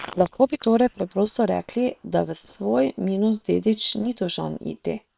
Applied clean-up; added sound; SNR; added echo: neural separator model SepFormer WHAM!.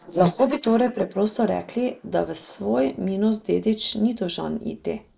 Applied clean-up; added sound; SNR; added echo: neural mask model Resemble Enhance denoiser.